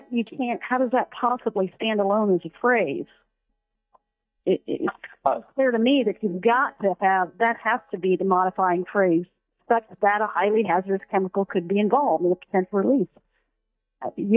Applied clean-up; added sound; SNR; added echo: neural mask model DeepFilterNet 3.